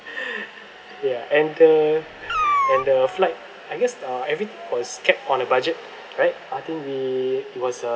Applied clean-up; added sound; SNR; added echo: none; Meow; 2 dB; none.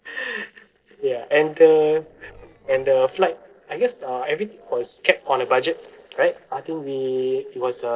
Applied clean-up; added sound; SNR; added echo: neural separator model SepFormer DNS4.